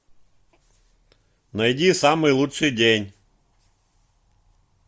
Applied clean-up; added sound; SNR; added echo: none; none; none; none.